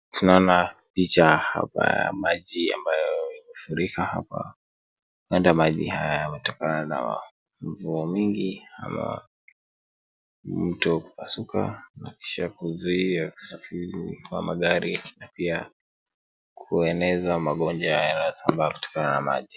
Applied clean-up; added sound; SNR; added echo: none; none; none; none.